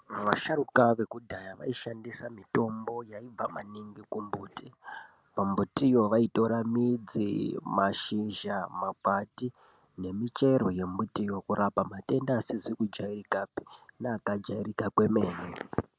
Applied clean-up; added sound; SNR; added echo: none; none; none; none.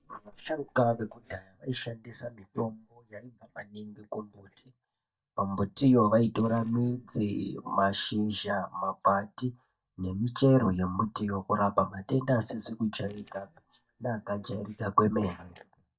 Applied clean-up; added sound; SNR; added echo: neural mask model DeepFilterNet 3.